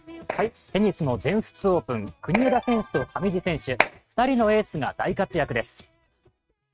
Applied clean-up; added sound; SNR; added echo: neural mask model RNNoise.